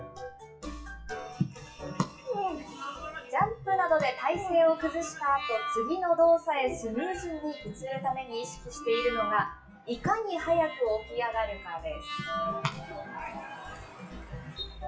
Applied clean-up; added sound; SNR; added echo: classical method WPE with log-MMSE.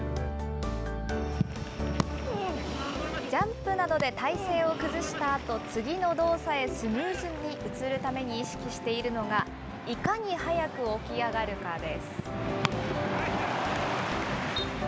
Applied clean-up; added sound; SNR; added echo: none; none; none; none.